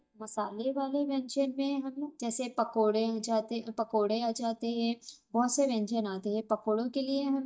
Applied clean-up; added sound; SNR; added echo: neural mask model DeepFilterNet 3.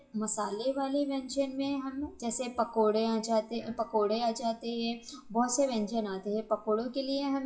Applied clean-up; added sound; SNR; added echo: classical method WPE with log-MMSE.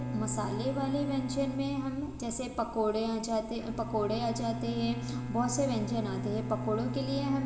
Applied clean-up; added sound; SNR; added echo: none; Bowed string instrument; 6 dB; reverberation time 1.8 s.